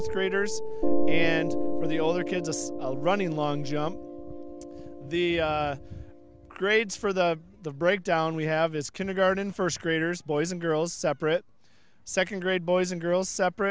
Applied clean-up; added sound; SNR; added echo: none; Piano; 2 dB; none.